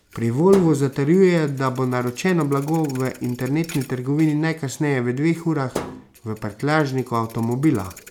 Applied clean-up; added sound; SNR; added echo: none; Thump, thud; 18 dB; none.